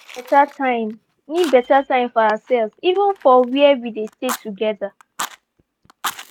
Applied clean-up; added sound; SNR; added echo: none; Fire; 17 dB; none.